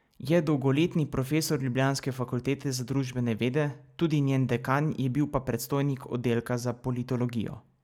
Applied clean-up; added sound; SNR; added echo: none; none; none; none.